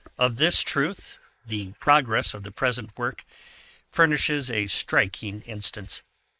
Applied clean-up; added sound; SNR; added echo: neural mask model Resemble Enhance denoiser.